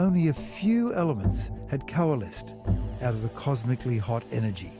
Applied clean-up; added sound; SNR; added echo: none; Bowed string instrument; 6 dB; none.